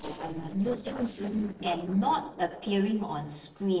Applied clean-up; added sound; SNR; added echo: neural separator model SepFormer DNS4.